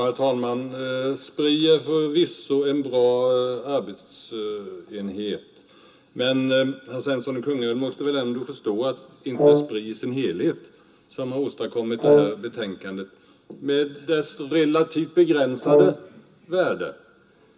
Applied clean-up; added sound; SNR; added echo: none; Brass instrument; -3 dB; reverberation time 0.2 s.